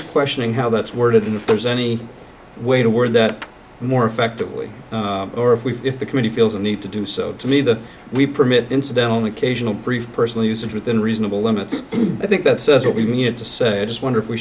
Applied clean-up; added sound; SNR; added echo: none; none; none; none.